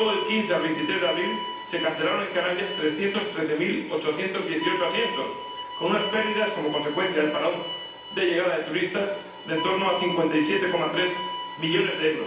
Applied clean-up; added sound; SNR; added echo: none; Bowed string instrument; 7 dB; reverberation time 0.9 s.